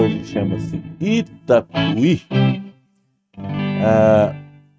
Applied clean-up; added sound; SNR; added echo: neural mask model RNNoise.